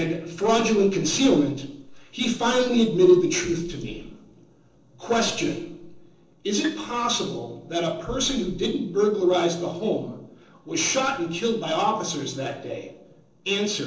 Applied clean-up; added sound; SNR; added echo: neural separator model SepFormer DNS4.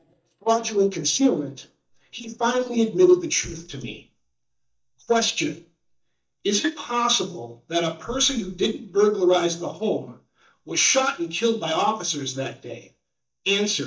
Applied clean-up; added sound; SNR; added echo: neural mask model DeepFilterNet 3.